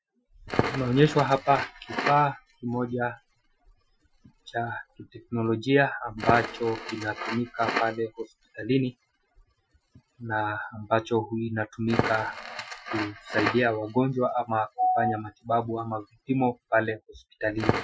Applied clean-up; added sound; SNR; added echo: classical method Wiener filter.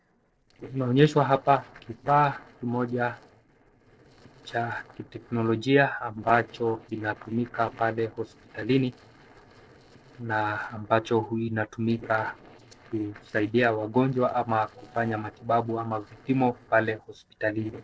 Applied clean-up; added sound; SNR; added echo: neural separator model SepFormer DNS4.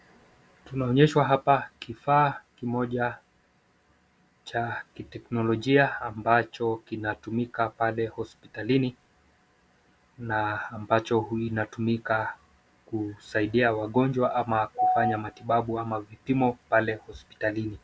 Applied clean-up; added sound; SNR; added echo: none; none; none; none.